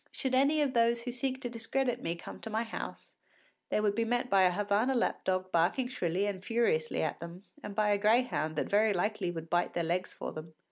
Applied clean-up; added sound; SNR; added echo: none; none; none; none.